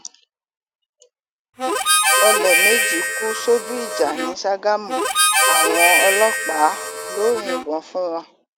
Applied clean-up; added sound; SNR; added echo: none; Harmonica; -3 dB; none.